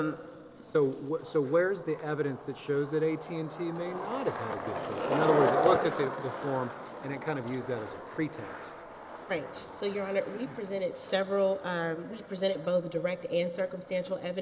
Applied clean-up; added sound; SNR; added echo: none; Skateboard; 5 dB; none.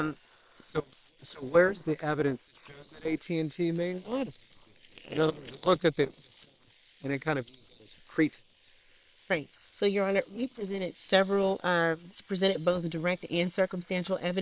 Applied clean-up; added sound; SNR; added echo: neural separator model SepFormer WHAM!.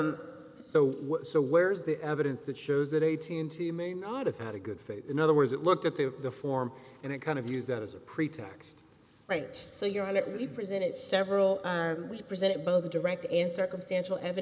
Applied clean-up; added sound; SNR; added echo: none; none; none; none.